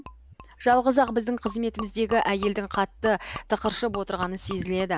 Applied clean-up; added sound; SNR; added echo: none; Gurgling / Liquid; 15 dB; none.